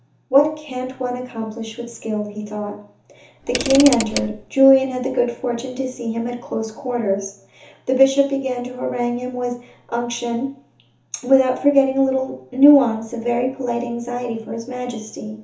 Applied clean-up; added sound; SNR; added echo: none; Mechanisms / Car; 6 dB; reverberation time 0.7 s.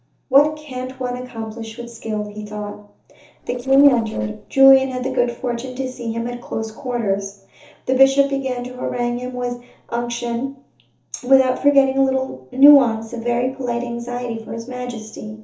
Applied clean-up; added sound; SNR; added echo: neural separator model SepFormer DNS4.